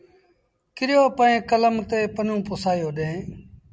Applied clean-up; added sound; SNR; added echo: none; none; none; none.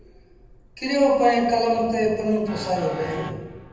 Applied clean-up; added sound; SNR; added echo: none; Train; 19 dB; reverberation time 1.1 s.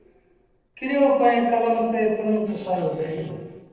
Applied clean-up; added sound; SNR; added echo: neural separator model SepFormer DNS4.